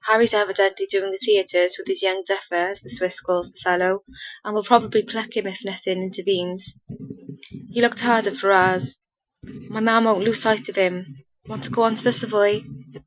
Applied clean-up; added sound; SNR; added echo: classical method Wiener filter.